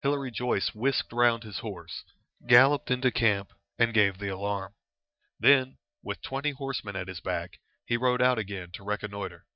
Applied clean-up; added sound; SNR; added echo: neural mask model DeepFilterNet 3.